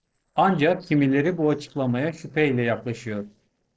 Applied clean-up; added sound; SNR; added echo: neural separator model SepFormer DNS4.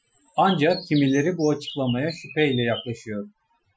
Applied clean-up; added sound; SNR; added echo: classical method Wiener filter.